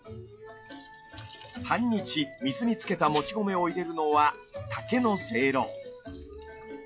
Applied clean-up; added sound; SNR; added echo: classical method log-MMSE.